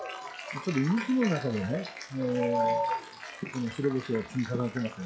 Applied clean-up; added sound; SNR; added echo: classical method log-MMSE.